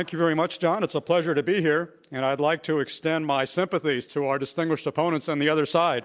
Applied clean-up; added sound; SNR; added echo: none; none; none; none.